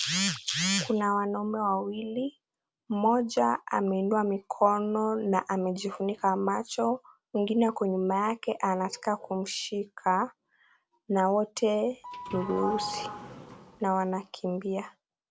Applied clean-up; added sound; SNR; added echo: none; Sliding door / Doorbell; 9 dB; none.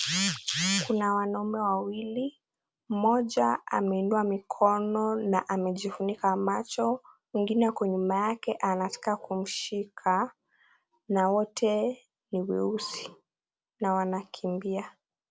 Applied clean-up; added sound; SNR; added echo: none; none; none; none.